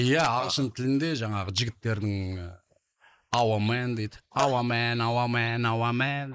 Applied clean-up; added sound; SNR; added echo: neural mask model Resemble Enhance denoiser.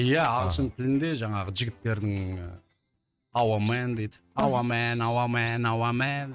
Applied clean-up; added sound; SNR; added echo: neural mask model RNNoise.